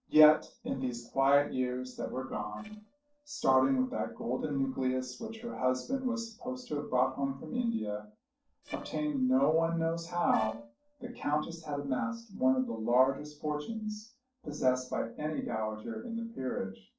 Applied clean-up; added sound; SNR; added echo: neural separator model SepFormer DNS4.